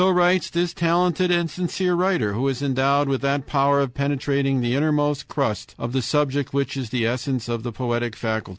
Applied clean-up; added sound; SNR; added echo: none; none; none; none.